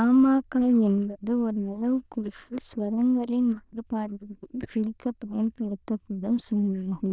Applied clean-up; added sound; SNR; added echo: neural diffusion model UNIVERSE++.